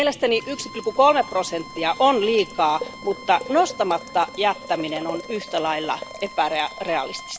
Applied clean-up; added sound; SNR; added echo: none; Boiling + Bowed string instrument; 14 dB; none.